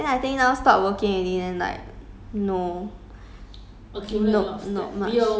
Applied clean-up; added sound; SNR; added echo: none; none; none; none.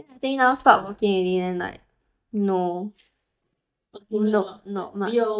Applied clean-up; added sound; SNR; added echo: neural mask model DeepFilterNet 3.